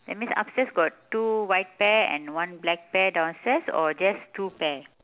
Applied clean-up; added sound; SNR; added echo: none; none; none; none.